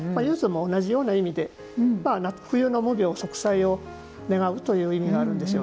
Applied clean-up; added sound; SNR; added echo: none; none; none; none.